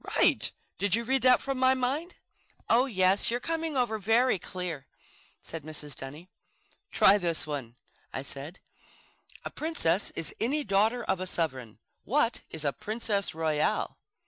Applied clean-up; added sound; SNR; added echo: none; none; none; none.